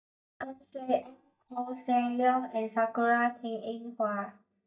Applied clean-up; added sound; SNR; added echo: neural mask model DeepFilterNet 3.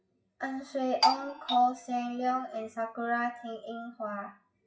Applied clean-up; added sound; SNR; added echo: classical method WPE with log-MMSE.